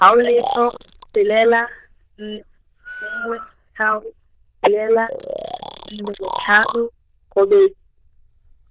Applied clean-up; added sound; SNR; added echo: neural diffusion model UNIVERSE++.